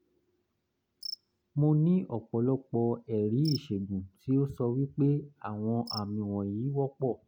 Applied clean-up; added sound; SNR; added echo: none; Cricket; 19 dB; none.